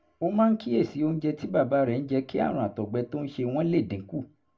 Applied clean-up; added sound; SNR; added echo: none; none; none; reverberation time 0.2 s.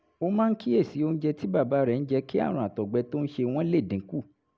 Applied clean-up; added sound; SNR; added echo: none; none; none; none.